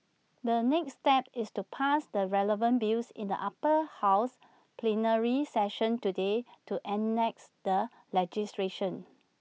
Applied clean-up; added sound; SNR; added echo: none; none; none; none.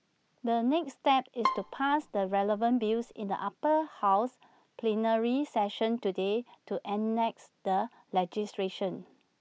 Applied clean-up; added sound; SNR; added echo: none; Bowed string instrument; 8 dB; none.